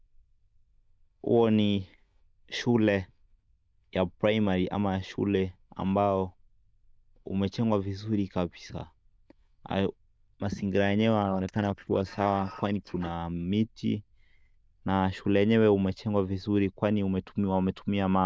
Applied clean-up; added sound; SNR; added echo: neural diffusion model UNIVERSE++.